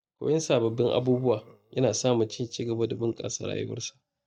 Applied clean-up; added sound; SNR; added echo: neural mask model DeepFilterNet 3.